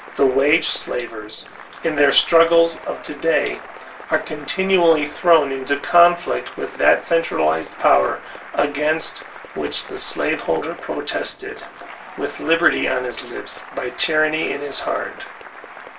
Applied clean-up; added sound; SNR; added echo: none; Applause / Cheering; 17 dB; reverberation time 0.2 s.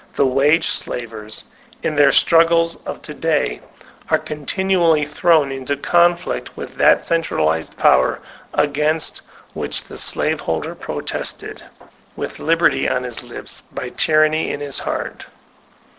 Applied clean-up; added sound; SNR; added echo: none; none; none; none.